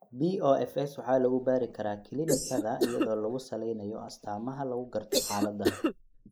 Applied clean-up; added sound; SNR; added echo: neural mask model Resemble Enhance denoiser.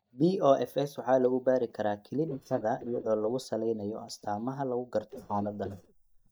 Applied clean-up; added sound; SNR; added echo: neural mask model DeepFilterNet 3.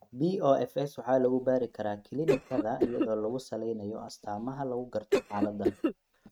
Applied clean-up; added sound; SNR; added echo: neural mask model RNNoise.